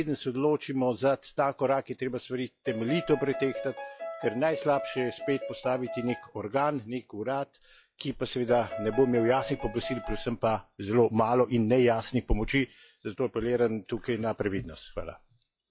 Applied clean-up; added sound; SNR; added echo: classical method log-MMSE.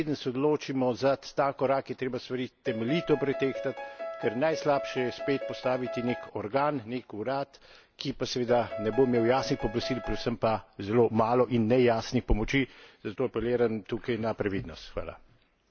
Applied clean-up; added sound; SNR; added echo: none; Piano; 9 dB; none.